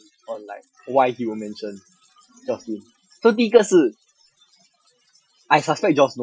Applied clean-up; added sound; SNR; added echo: classical method Wiener filter.